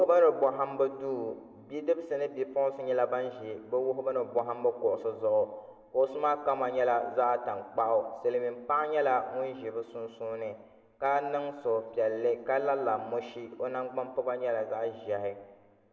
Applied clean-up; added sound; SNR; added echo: none; none; none; reverberation time 1.4 s.